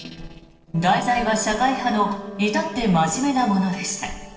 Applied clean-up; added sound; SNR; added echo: neural separator model SepFormer DNS4.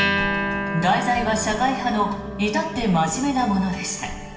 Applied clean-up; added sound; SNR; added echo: none; Acoustic guitar; 5 dB; reverberation time 1.1 s.